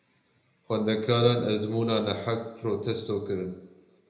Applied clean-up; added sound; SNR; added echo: none; none; none; reverberation time 0.8 s.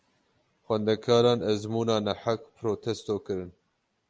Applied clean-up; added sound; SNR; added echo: none; none; none; none.